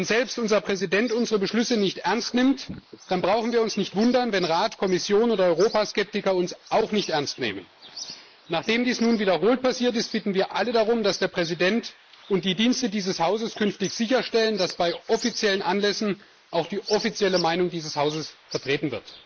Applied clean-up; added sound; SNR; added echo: neural mask model Resemble Enhance denoiser.